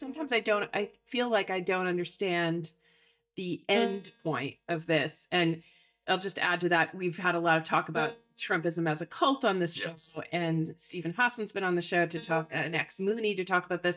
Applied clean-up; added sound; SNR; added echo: neural mask model DeepFilterNet 3.